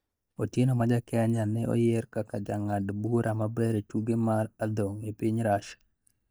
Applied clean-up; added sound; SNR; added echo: neural mask model DeepFilterNet 3.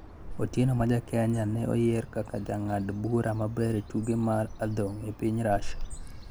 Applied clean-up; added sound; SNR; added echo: none; Bird; 10 dB; none.